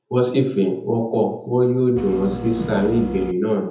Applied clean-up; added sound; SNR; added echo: none; Printer; 10 dB; reverberation time 0.7 s.